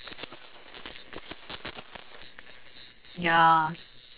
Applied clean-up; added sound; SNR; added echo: neural separator model SepFormer WHAM!.